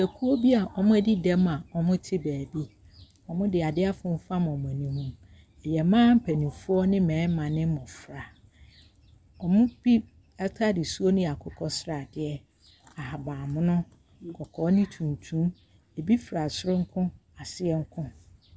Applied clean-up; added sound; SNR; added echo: none; none; none; none.